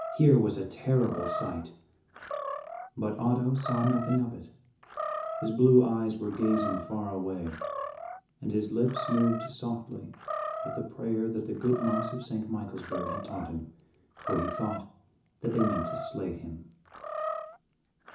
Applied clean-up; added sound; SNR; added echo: none; Animal; 8 dB; reverberation time 0.6 s.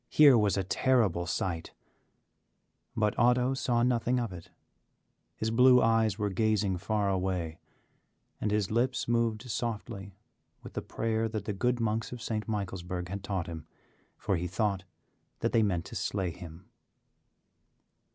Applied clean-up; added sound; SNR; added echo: none; none; none; none.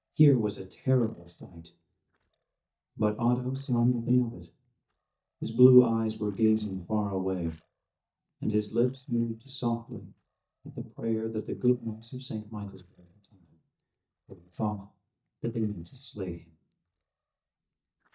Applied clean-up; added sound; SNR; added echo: neural mask model DeepFilterNet 3.